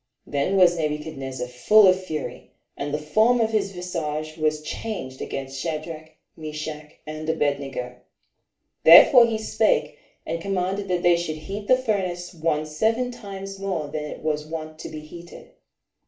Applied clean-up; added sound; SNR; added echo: none; none; none; reverberation time 0.3 s.